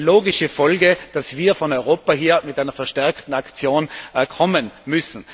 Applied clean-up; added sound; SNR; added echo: none; none; none; none.